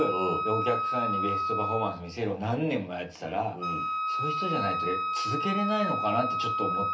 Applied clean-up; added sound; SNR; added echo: none; Wind instrument, woodwind instrument; 0 dB; reverberation time 0.3 s.